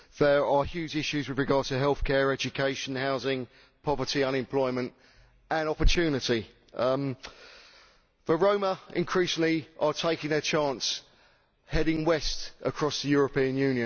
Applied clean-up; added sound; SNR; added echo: none; none; none; none.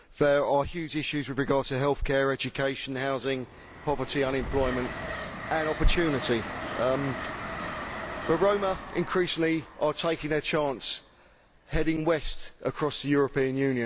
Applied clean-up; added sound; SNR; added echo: none; Train; 11 dB; none.